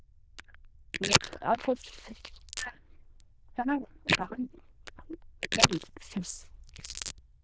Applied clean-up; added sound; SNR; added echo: neural diffusion model UNIVERSE++.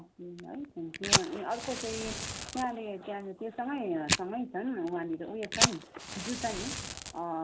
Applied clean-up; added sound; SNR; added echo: none; Fire; -1 dB; none.